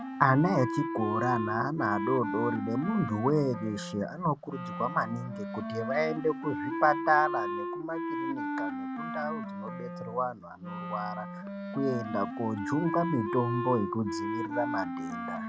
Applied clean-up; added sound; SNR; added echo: none; Wind instrument, woodwind instrument; 4 dB; none.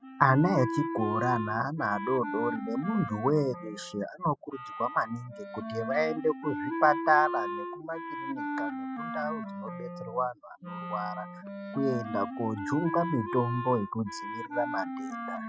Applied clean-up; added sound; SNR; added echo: classical method spectral subtraction.